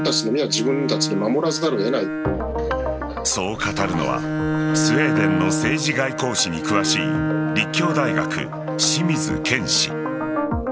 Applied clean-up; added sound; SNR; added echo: none; Bowed string instrument; 2 dB; none.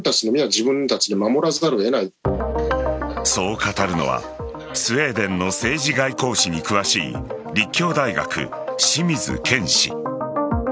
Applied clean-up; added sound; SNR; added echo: none; none; none; none.